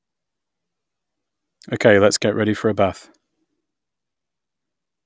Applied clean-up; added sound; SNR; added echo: none; none; none; none.